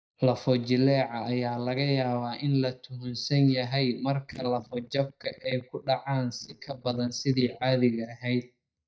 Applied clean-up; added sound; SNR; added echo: neural mask model DeepFilterNet 3.